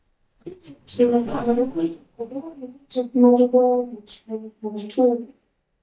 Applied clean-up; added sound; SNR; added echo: neural mask model DeepFilterNet 3.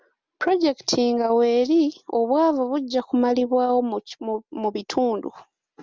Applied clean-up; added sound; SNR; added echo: none; none; none; none.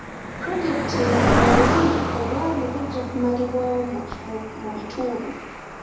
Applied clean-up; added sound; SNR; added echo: none; Cricket; -1 dB; reverberation time 0.8 s.